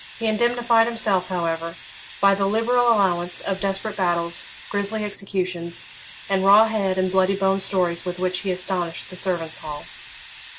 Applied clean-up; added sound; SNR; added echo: none; Hiss; 13 dB; none.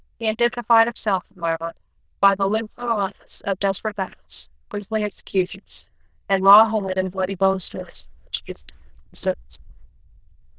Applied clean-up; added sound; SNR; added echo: neural diffusion model UNIVERSE++.